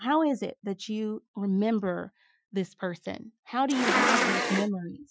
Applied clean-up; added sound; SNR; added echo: classical method Wiener filter.